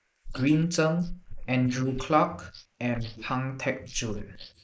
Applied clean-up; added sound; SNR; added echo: neural mask model Resemble Enhance denoiser.